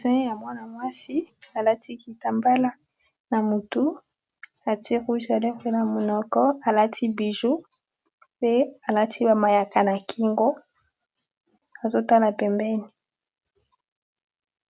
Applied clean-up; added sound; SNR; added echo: none; none; none; none.